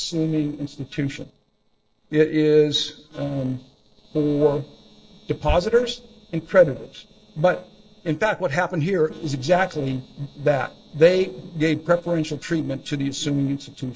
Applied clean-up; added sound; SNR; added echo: neural separator model SepFormer DNS4.